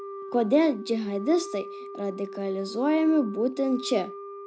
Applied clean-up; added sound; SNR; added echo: none; Wind instrument, woodwind instrument; 13 dB; none.